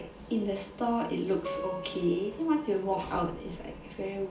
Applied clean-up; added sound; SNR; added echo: none; Acoustic guitar; 11 dB; reverberation time 0.4 s.